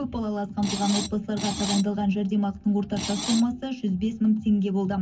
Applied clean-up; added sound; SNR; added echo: none; Screech; 7 dB; reverberation time 0.3 s.